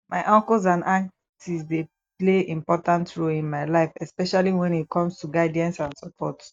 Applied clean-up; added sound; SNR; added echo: neural mask model DeepFilterNet 3.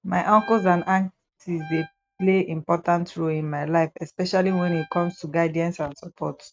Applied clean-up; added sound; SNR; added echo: neural mask model RNNoise.